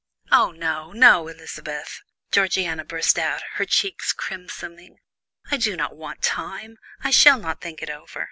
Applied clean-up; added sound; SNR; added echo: none; none; none; none.